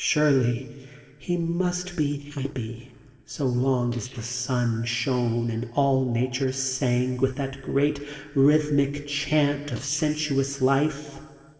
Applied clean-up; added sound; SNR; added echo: neural separator model SepFormer DNS4.